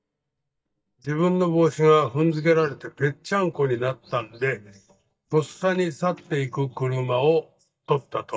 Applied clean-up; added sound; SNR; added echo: neural mask model DeepFilterNet 3.